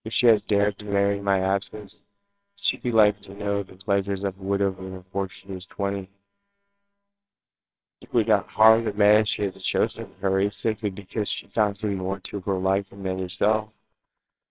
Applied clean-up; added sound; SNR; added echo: neural separator model SepFormer WHAMR!.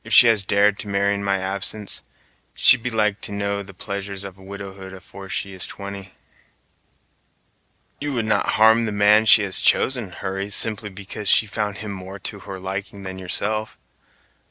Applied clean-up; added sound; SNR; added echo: none; none; none; none.